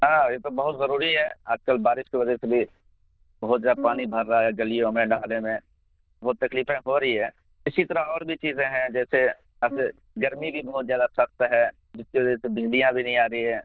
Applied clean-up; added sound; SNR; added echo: neural diffusion model UNIVERSE++.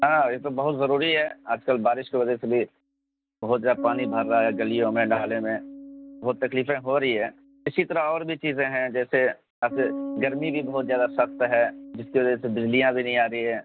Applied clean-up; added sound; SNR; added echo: none; Bass guitar; 14 dB; none.